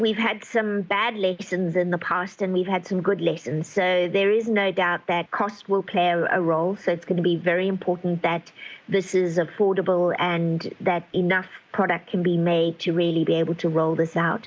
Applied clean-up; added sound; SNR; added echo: none; none; none; none.